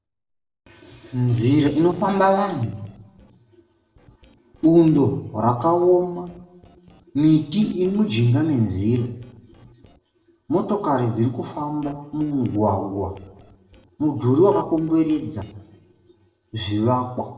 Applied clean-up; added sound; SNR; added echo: neural separator model SepFormer DNS4.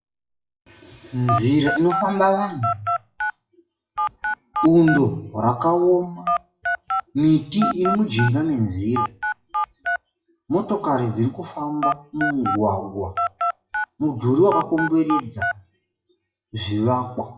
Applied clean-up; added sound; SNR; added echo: classical method WPE with log-MMSE.